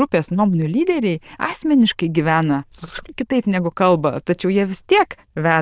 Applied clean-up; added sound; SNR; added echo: neural diffusion model UNIVERSE++.